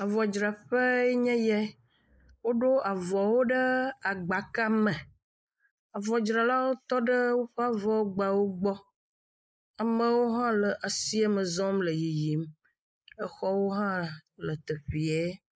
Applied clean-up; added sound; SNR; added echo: neural mask model Resemble Enhance denoiser.